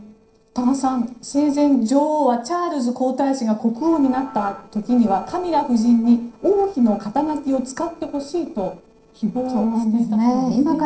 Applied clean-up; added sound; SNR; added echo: neural separator model SepFormer DNS4.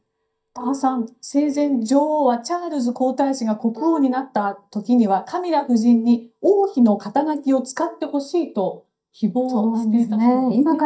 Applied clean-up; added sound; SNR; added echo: neural mask model DeepFilterNet 3.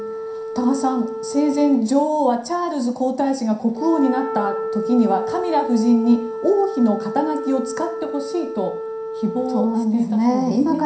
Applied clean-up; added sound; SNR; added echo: none; Wind instrument, woodwind instrument; 9 dB; reverberation time 0.5 s.